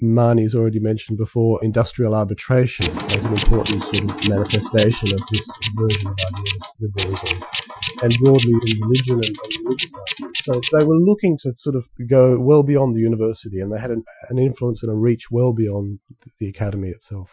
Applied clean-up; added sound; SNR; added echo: classical method Wiener filter.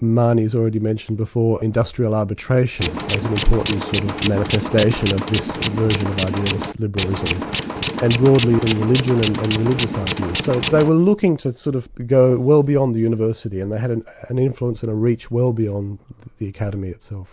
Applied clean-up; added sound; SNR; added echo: none; Tools; 6 dB; none.